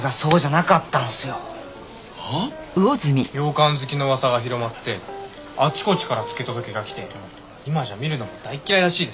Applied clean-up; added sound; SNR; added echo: none; none; none; none.